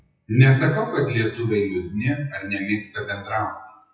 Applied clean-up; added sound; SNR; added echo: classical method WPE with log-MMSE.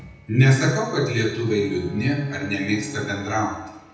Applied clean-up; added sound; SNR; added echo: none; Bowed string instrument; 14 dB; reverberation time 0.9 s.